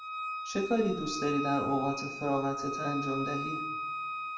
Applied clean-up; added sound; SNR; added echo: none; Wind instrument, woodwind instrument; 4 dB; reverberation time 0.7 s.